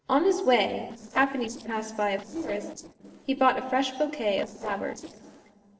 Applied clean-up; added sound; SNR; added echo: neural separator model SepFormer DNS4.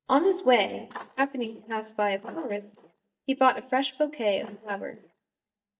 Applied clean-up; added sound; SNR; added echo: neural mask model DeepFilterNet 3.